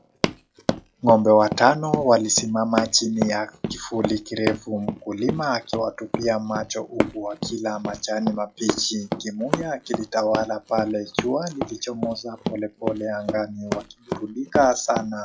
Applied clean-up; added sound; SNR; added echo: classical method log-MMSE.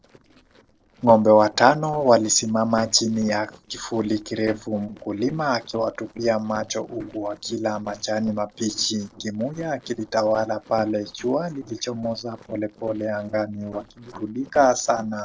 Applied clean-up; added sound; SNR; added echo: neural separator model SepFormer DNS4.